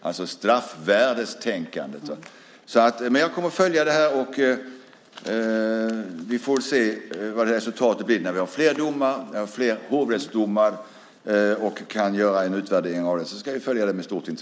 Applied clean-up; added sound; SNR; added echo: none; none; none; none.